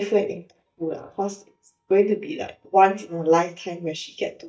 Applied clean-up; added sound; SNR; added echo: neural mask model DeepFilterNet 3.